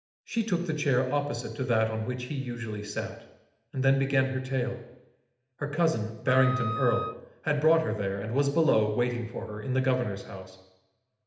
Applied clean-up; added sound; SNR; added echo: none; Wind instrument, woodwind instrument; 6 dB; reverberation time 0.8 s.